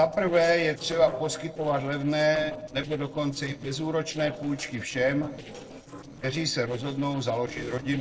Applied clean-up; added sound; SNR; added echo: neural separator model SepFormer DNS4.